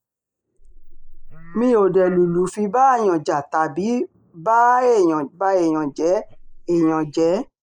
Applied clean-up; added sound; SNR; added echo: neural mask model Resemble Enhance denoiser.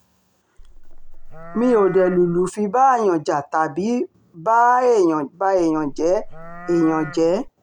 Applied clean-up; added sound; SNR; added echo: none; Livestock, farm animals, working animals; 15 dB; none.